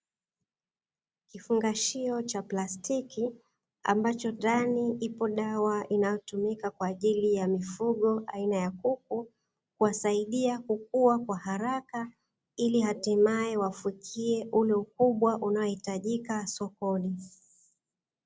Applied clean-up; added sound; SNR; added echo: none; none; none; none.